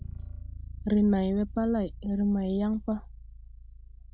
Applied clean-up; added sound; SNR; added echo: none; Bass guitar; 13 dB; none.